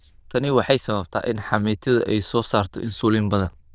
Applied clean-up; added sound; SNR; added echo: neural diffusion model UNIVERSE++.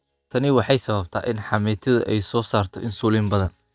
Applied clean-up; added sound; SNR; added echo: neural mask model DeepFilterNet 3.